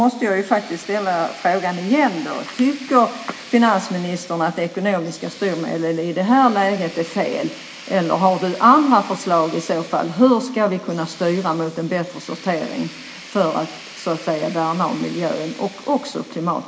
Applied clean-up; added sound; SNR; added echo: none; Tools; 19 dB; reverberation time 0.8 s.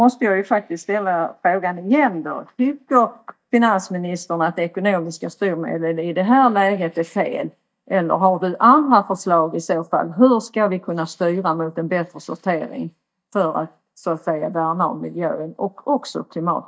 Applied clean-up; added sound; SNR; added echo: neural mask model DeepFilterNet 3.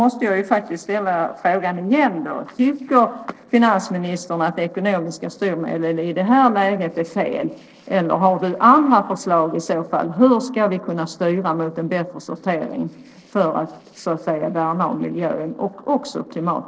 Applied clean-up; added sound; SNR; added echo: neural separator model SepFormer DNS4.